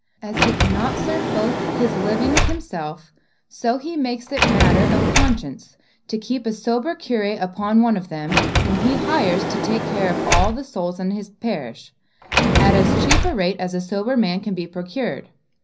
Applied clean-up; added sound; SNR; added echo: none; Sliding door; -1 dB; reverberation time 0.5 s.